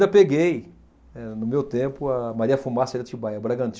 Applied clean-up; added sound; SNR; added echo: none; none; none; none.